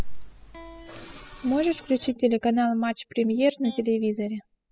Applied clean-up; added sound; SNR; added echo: classical method spectral subtraction.